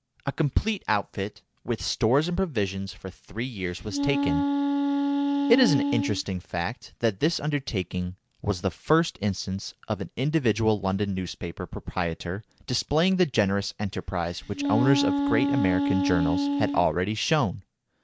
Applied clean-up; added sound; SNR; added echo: none; Wind instrument, woodwind instrument; -1 dB; none.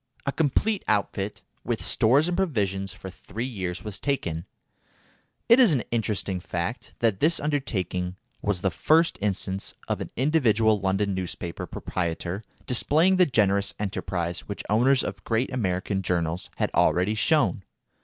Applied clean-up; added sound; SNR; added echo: none; none; none; none.